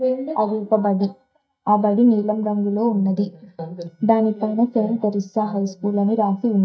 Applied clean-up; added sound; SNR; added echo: neural mask model DeepFilterNet 3.